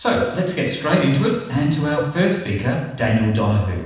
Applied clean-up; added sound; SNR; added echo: neural separator model SepFormer DNS4.